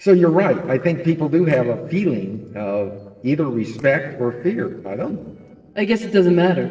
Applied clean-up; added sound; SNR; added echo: neural separator model SepFormer DNS4.